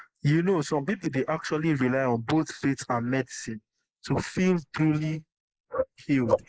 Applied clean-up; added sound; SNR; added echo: neural mask model Resemble Enhance denoiser.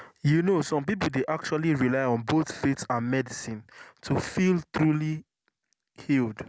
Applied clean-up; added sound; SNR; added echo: none; none; none; none.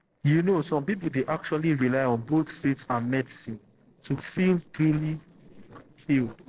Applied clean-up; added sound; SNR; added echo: neural separator model SepFormer DNS4.